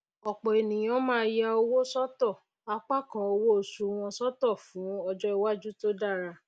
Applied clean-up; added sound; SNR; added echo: none; none; none; none.